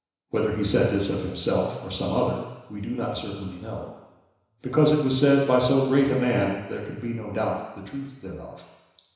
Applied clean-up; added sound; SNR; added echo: none; none; none; reverberation time 1.0 s.